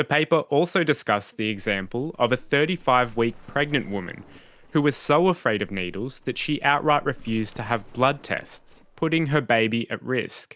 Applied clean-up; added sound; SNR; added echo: none; Livestock, farm animals, working animals; 20 dB; none.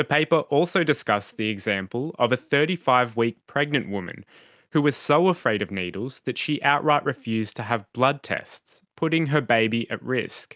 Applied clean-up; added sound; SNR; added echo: none; none; none; none.